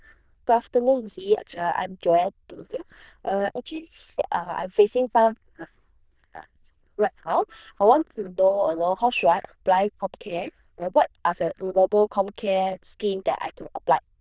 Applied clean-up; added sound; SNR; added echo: neural diffusion model UNIVERSE++.